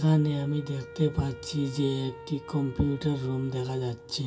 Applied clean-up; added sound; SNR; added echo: none; Wind instrument, woodwind instrument; 17 dB; reverberation time 0.2 s.